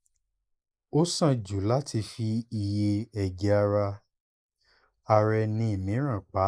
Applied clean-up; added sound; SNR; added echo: neural mask model Resemble Enhance denoiser.